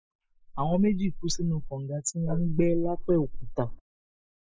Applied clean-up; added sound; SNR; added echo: neural mask model Resemble Enhance denoiser.